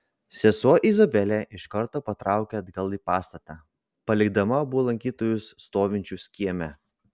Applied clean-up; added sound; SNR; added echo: none; none; none; none.